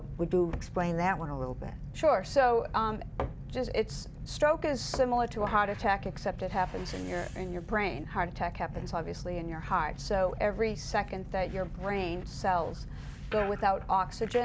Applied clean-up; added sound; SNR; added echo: none; none; none; none.